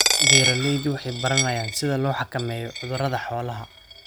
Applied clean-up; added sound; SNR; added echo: none; Coin (dropping); 0 dB; none.